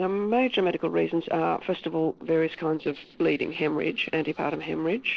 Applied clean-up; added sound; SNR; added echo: neural separator model SepFormer DNS4.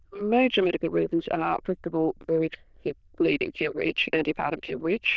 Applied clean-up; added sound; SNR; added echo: neural diffusion model UNIVERSE++.